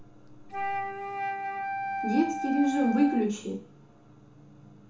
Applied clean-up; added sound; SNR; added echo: none; Wind instrument, woodwind instrument; 3 dB; reverberation time 0.8 s.